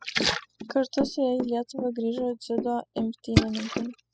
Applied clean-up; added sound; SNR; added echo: classical method spectral subtraction.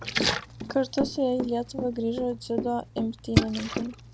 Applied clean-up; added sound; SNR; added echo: none; Walk, footsteps / Run + Splash, splatter; 1 dB; none.